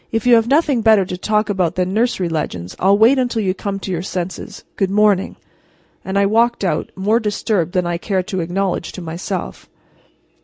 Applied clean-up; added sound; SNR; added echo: none; none; none; none.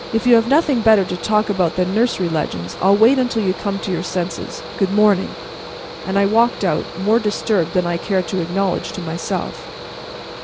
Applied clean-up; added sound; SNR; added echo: none; Mechanical fan; 12 dB; none.